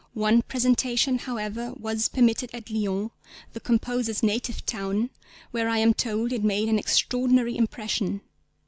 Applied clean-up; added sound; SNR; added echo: none; none; none; none.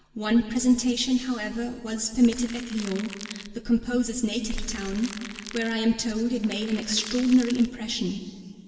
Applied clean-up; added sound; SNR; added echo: none; Crackle; 16 dB; reverberation time 1.9 s.